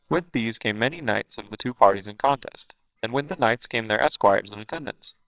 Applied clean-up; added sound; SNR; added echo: neural separator model SepFormer WHAMR!.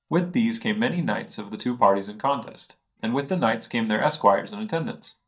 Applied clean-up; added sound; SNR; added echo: neural mask model DeepFilterNet 3.